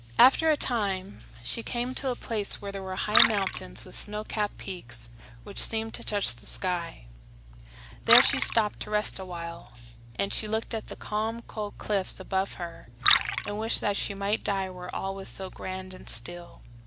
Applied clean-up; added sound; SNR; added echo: none; Liquid; 5 dB; none.